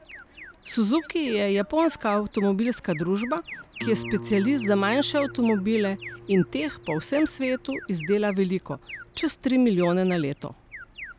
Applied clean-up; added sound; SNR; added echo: none; Guitar + Alarm; 15 dB; none.